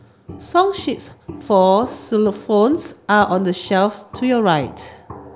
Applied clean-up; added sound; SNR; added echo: none; Walk, footsteps; 20 dB; none.